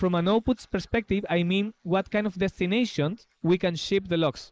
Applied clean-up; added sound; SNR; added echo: neural mask model Resemble Enhance denoiser.